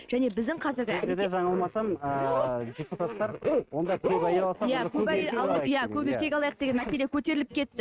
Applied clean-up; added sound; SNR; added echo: neural mask model RNNoise.